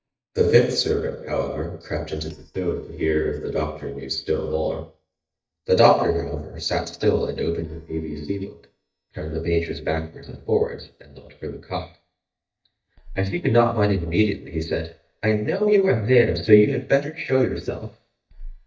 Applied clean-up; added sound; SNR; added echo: neural mask model DeepFilterNet 3.